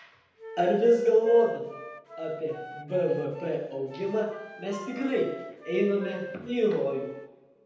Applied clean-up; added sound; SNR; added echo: none; Wind instrument, woodwind instrument; 16 dB; reverberation time 0.9 s.